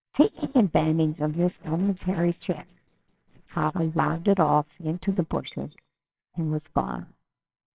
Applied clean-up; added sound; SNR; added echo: neural separator model SepFormer WHAMR!.